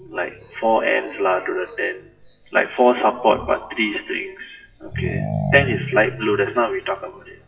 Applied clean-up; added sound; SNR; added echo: classical method WPE with log-MMSE.